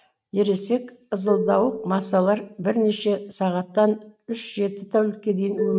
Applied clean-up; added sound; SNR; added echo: neural mask model RNNoise.